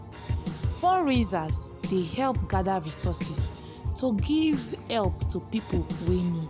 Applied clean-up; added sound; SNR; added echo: none; Drum kit; 4 dB; none.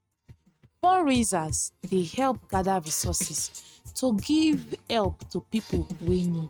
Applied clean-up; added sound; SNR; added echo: neural mask model RNNoise.